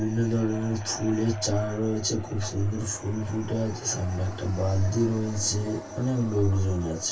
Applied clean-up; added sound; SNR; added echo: none; Aircraft; 17 dB; reverberation time 0.1 s.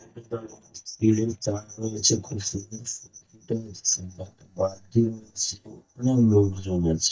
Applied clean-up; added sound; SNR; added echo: neural mask model DeepFilterNet 3.